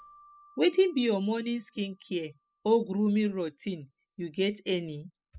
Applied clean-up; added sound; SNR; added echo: classical method spectral subtraction.